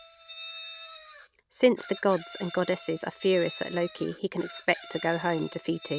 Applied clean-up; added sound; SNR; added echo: none; Chicken, rooster; 15 dB; none.